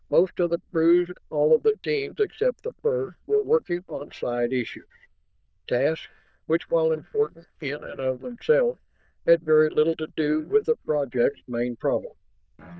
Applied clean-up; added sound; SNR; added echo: neural diffusion model UNIVERSE++.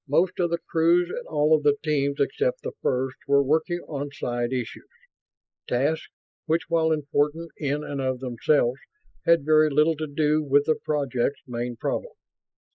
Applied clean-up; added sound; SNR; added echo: neural mask model Resemble Enhance denoiser.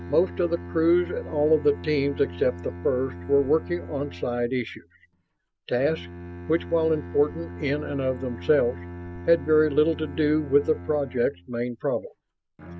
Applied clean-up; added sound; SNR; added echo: none; Bowed string instrument; 13 dB; none.